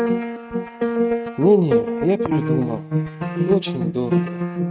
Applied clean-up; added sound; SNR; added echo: neural mask model RNNoise.